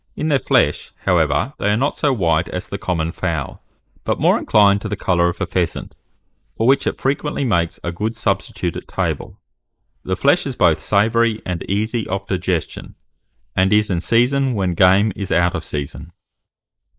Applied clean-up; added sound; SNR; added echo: neural mask model Resemble Enhance denoiser.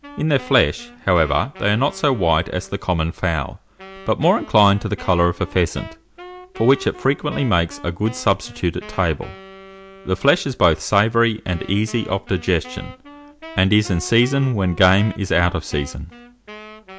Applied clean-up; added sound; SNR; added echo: none; Wind instrument, woodwind instrument; 19 dB; none.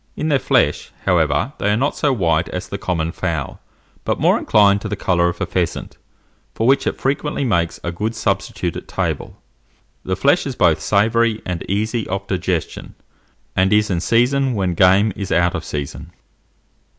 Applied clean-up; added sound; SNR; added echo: none; none; none; none.